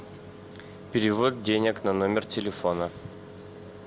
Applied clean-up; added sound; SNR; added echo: none; none; none; none.